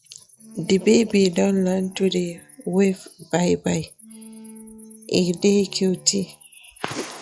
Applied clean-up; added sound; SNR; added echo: classical method log-MMSE.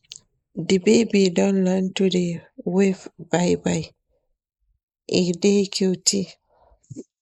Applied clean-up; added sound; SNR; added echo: neural mask model Resemble Enhance denoiser.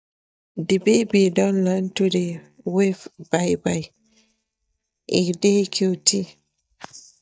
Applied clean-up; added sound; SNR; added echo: neural mask model DeepFilterNet 3.